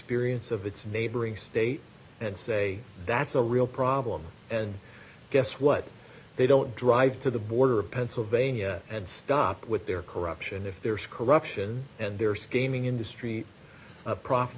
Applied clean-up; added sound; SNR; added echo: none; none; none; none.